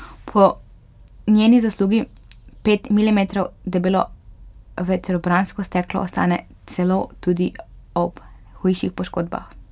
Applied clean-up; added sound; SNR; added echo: none; none; none; none.